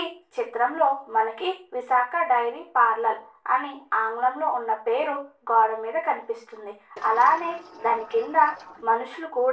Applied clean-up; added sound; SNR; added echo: neural separator model SepFormer DNS4.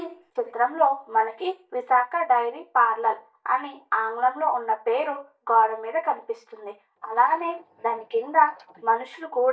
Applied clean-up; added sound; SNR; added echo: neural mask model DeepFilterNet 3.